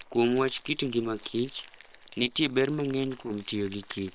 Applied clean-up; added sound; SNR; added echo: neural separator model SepFormer WHAM!.